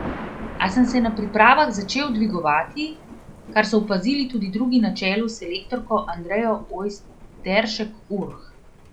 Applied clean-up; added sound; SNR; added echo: none; Thunder; 15 dB; none.